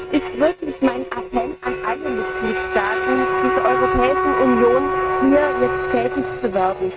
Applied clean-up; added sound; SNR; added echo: neural mask model RNNoise.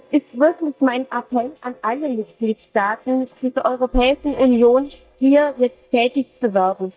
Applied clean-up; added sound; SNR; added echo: neural mask model DeepFilterNet 3.